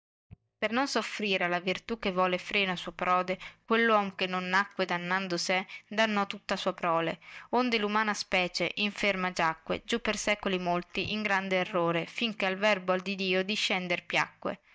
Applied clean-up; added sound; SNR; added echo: neural mask model DeepFilterNet 3.